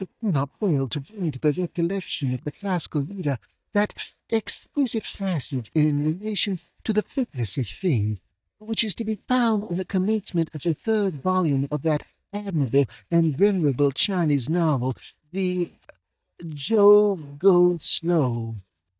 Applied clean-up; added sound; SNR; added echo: neural mask model DeepFilterNet 3.